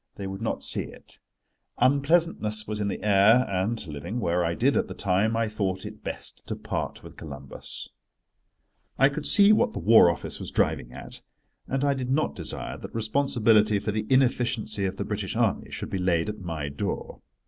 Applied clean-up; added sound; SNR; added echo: none; none; none; none.